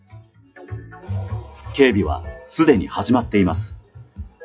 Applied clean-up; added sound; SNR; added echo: classical method WPE with log-MMSE.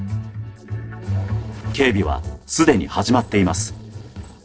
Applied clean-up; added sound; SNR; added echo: neural separator model SepFormer DNS4.